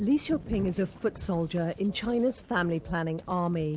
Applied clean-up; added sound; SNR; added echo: none; Thunder; 17 dB; none.